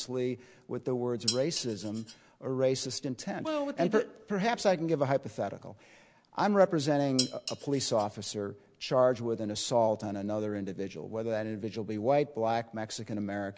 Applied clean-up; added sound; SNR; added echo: none; Dishes, pots, and pans; 9 dB; none.